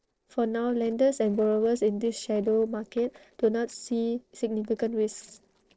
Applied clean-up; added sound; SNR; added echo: neural separator model SepFormer DNS4.